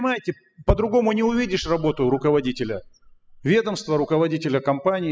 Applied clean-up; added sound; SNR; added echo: classical method spectral subtraction.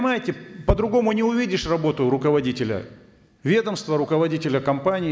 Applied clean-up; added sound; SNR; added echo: none; none; none; none.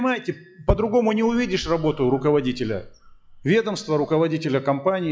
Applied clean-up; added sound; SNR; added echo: classical method log-MMSE.